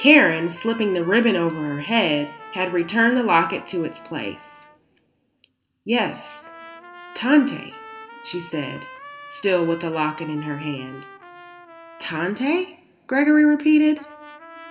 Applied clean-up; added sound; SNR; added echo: none; Trumpet; 19 dB; reverberation time 1.5 s.